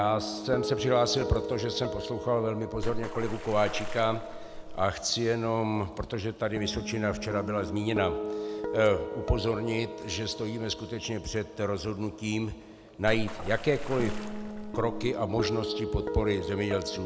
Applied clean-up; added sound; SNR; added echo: none; Water / Splash, splatter + Guitar; 6 dB; none.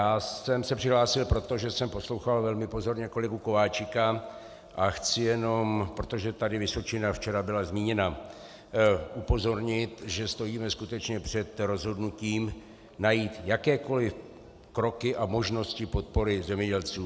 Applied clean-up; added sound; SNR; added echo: none; none; none; none.